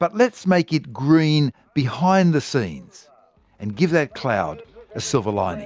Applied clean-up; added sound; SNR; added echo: none; none; none; none.